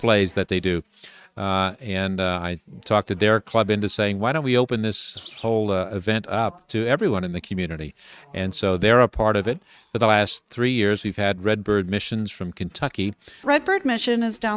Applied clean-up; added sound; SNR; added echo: neural mask model RNNoise.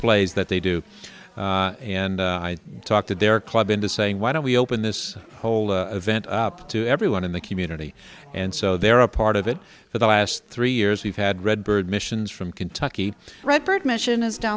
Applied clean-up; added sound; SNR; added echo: none; none; none; none.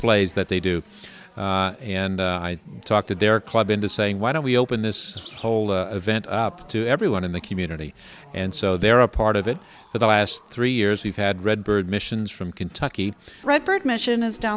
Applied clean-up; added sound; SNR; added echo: none; Bird vocalization, bird call, bird song; 20 dB; none.